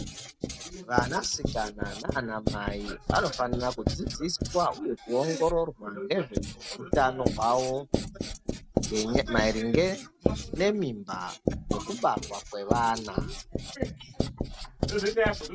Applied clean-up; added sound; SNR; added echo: none; Writing; 3 dB; none.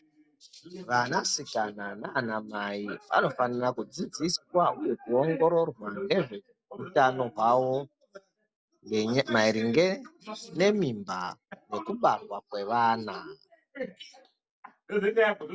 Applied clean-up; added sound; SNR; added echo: none; none; none; none.